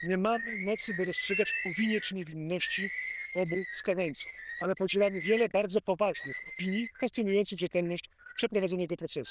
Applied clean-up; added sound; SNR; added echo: neural diffusion model UNIVERSE++.